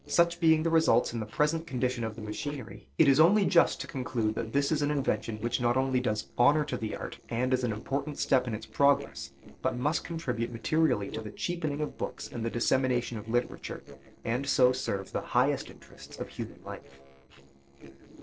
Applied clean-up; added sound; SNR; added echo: neural separator model SepFormer DNS4.